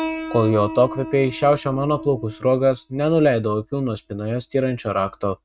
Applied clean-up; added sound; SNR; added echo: neural mask model RNNoise.